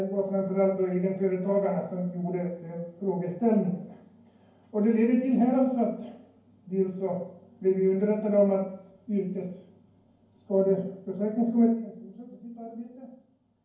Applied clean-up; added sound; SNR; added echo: none; none; none; reverberation time 0.9 s.